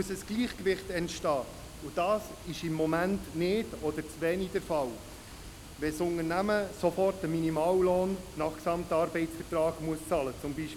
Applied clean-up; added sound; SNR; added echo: none; Water; 15 dB; none.